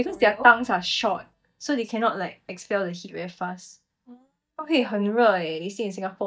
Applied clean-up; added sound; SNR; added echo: neural mask model DeepFilterNet 3.